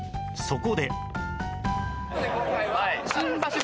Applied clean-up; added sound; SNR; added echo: none; none; none; none.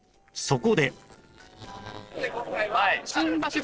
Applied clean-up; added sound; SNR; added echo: neural separator model SepFormer DNS4.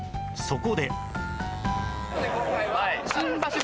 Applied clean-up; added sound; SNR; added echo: none; Motorcycle; 17 dB; none.